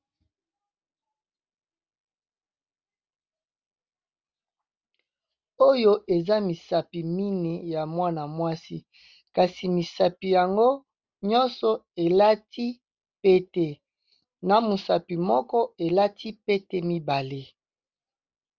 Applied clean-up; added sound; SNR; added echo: none; none; none; none.